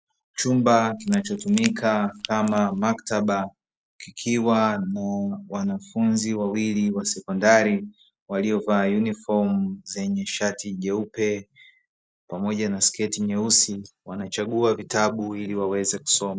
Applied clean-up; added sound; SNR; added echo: neural mask model Resemble Enhance denoiser.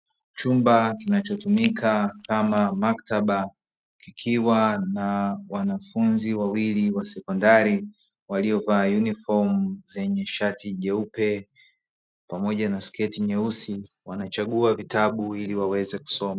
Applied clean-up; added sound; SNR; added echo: neural mask model RNNoise.